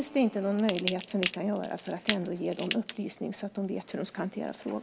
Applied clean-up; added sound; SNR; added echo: none; Crackle / Crushing; 8 dB; none.